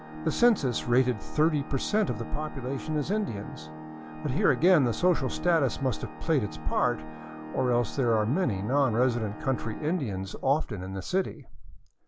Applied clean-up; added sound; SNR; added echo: none; Organ; 13 dB; none.